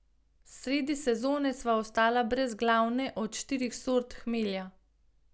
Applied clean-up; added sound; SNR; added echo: none; none; none; none.